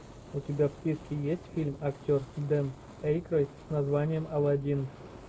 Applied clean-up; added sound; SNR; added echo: none; Fire; 19 dB; none.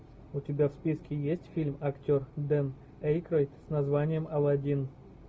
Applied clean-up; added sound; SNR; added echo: none; none; none; none.